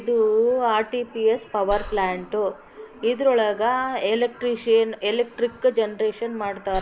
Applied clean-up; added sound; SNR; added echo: none; Breathing; 20 dB; none.